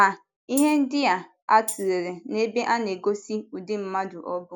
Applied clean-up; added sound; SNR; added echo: none; Tambourine; 10 dB; none.